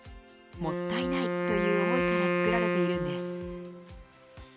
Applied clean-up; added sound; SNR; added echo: none; Wind instrument, woodwind instrument; -5 dB; none.